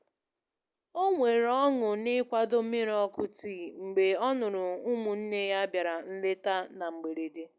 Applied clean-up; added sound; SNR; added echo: none; none; none; none.